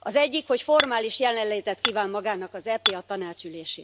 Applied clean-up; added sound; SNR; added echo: none; Hammer; 7 dB; none.